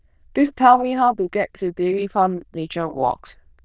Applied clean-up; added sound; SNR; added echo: neural diffusion model UNIVERSE++.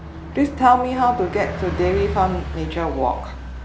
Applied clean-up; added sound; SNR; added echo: none; Bus; 8 dB; none.